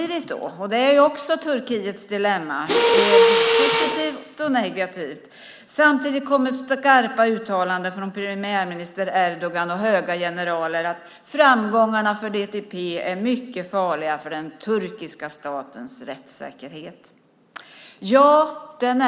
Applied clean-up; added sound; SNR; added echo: none; Mechanisms; -3 dB; none.